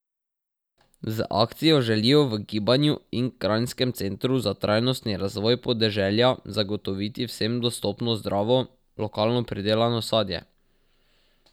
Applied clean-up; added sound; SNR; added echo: none; none; none; none.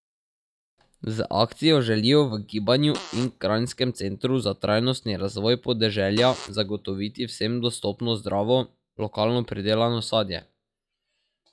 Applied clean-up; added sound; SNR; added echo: classical method log-MMSE.